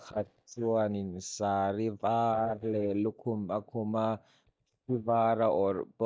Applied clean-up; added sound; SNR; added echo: neural mask model DeepFilterNet 3.